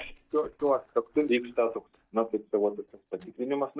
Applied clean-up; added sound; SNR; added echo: neural mask model DeepFilterNet 3.